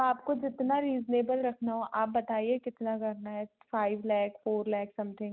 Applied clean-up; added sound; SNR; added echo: none; none; none; none.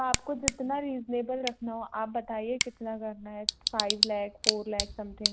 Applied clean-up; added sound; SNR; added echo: none; Tick / Bicycle; 0 dB; none.